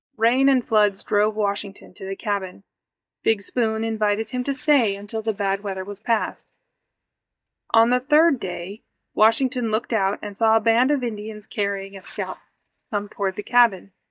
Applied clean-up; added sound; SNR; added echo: neural mask model DeepFilterNet 3.